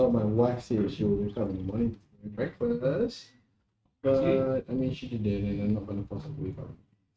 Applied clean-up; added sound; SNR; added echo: neural mask model RNNoise.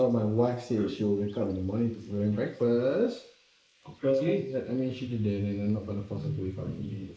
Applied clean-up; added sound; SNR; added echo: neural mask model Resemble Enhance denoiser.